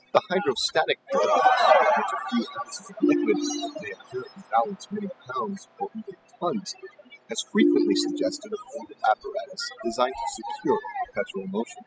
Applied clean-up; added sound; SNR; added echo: classical method spectral subtraction.